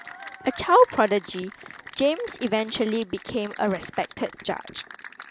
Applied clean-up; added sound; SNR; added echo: none; Applause / Cheering; 17 dB; none.